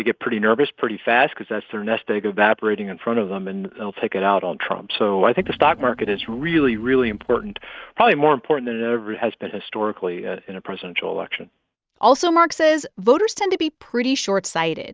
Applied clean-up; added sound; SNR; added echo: neural mask model RNNoise.